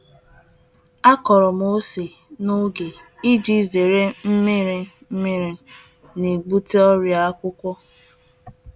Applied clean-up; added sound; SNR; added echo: none; none; none; none.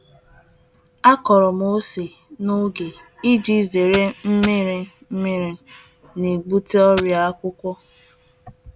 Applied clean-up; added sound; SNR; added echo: none; Coin (dropping); 11 dB; none.